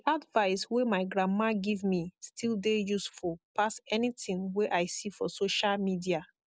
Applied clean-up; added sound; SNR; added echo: none; none; none; none.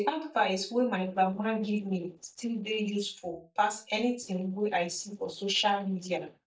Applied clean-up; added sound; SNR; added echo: neural mask model DeepFilterNet 3.